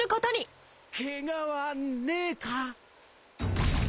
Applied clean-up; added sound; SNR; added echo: none; none; none; none.